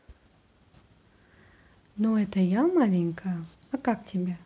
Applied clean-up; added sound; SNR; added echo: none; none; none; none.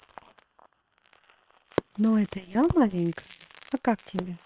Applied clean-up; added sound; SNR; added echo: neural separator model SepFormer WHAM!.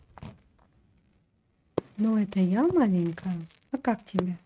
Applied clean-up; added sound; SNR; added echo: neural mask model RNNoise.